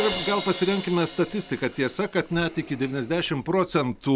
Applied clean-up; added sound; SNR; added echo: none; Crash cymbal; 12 dB; none.